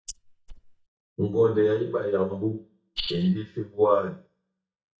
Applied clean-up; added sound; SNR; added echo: neural mask model DeepFilterNet 3.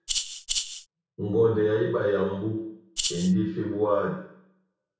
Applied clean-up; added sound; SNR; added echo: none; Rattle (instrument); 3 dB; reverberation time 0.6 s.